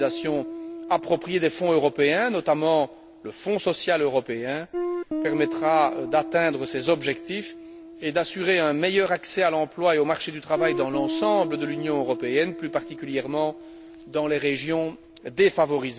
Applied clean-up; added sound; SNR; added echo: none; Guitar; 10 dB; none.